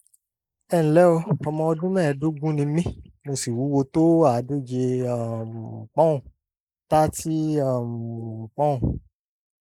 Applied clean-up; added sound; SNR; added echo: neural mask model Resemble Enhance denoiser.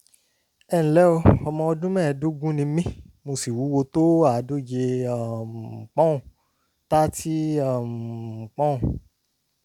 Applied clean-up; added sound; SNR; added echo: none; none; none; none.